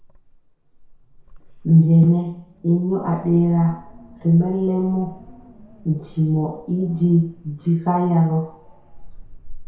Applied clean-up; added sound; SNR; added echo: none; Wind; 19 dB; reverberation time 0.6 s.